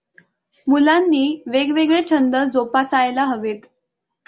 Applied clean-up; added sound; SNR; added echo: none; none; none; none.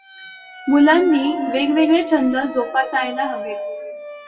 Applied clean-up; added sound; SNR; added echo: classical method WPE with log-MMSE.